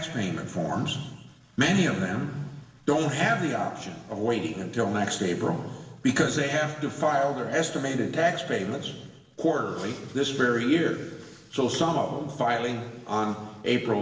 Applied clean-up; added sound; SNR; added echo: none; none; none; reverberation time 1.1 s.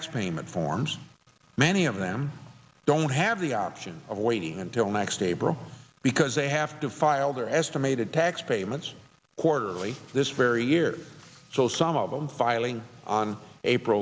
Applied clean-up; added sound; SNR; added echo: none; none; none; none.